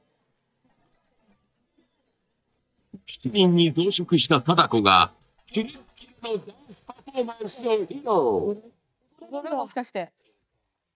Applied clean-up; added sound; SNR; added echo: neural mask model DeepFilterNet 3.